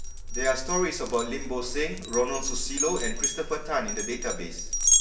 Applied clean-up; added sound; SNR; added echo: none; Glass; -1 dB; reverberation time 0.9 s.